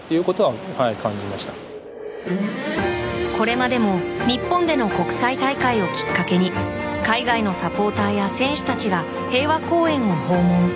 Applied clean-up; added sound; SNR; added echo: none; none; none; none.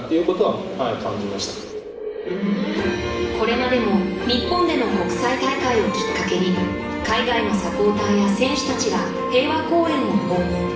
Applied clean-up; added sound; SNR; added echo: none; none; none; reverberation time 0.7 s.